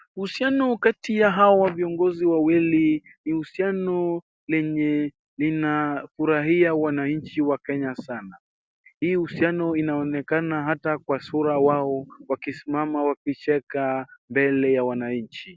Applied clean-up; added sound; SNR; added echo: none; none; none; none.